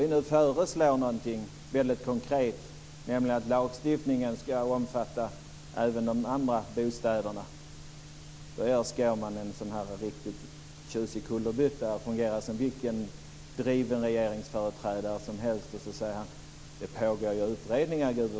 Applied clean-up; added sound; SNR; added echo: none; none; none; none.